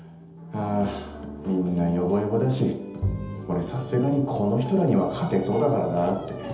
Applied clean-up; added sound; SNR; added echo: none; Bowed string instrument; 12 dB; reverberation time 0.8 s.